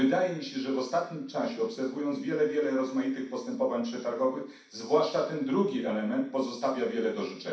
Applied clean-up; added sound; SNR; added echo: none; none; none; reverberation time 0.6 s.